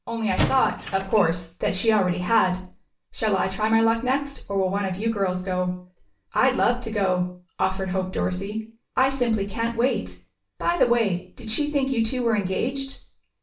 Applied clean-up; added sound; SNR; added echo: none; Squeak / Wood; 5 dB; reverberation time 0.3 s.